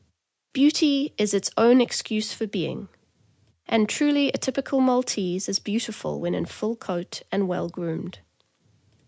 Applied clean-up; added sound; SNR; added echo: none; none; none; none.